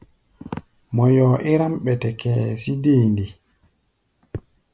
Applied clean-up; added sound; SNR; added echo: none; none; none; none.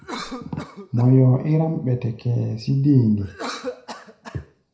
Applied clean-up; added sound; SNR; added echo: none; Cough; 16 dB; reverberation time 0.5 s.